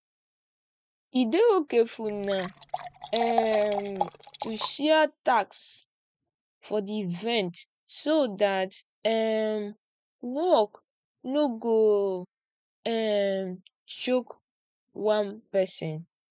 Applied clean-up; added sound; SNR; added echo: neural mask model RNNoise.